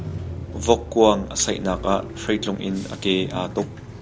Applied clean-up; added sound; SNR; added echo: none; Bus / Engine; 10 dB; none.